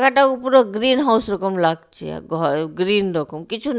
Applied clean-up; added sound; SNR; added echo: none; none; none; none.